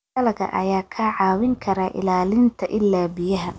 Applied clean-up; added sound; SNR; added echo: none; none; none; none.